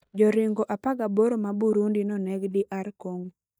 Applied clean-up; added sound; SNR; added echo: neural mask model DeepFilterNet 3.